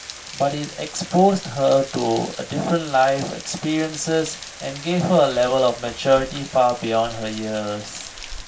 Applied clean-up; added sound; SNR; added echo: none; Rain; 15 dB; reverberation time 0.2 s.